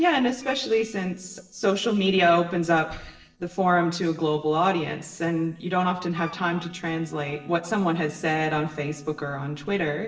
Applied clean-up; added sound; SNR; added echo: neural separator model SepFormer DNS4.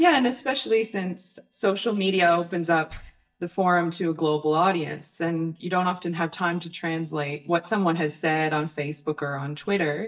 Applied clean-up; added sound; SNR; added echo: neural mask model DeepFilterNet 3.